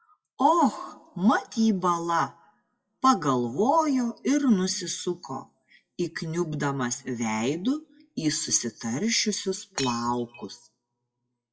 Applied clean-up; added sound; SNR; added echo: classical method WPE with log-MMSE.